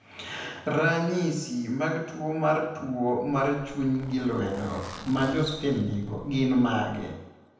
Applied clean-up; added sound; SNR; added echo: none; Zipper (clothing); 17 dB; reverberation time 0.8 s.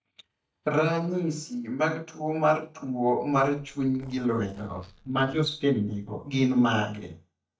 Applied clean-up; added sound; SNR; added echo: neural mask model DeepFilterNet 3.